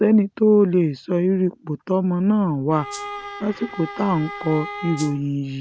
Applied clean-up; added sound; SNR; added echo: none; Bowed string instrument + Rattle (instrument); 14 dB; none.